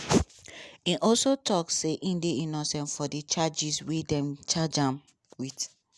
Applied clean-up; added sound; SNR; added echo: none; none; none; none.